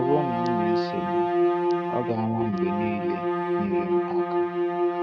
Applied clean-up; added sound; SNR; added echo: neural mask model RNNoise.